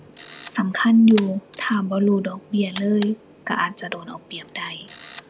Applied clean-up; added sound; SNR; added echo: none; Camera; 17 dB; none.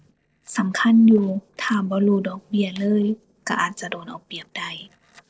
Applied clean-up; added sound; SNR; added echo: neural separator model SepFormer DNS4.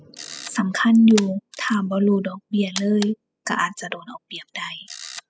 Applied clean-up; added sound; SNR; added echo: classical method spectral subtraction.